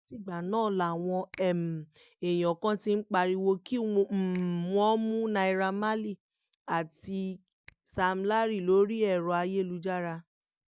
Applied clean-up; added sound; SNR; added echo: neural mask model DeepFilterNet 3.